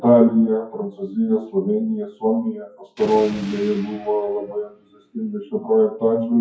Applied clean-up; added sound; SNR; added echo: classical method WPE with log-MMSE.